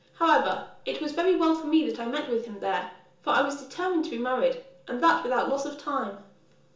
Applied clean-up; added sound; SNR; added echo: none; none; none; reverberation time 0.7 s.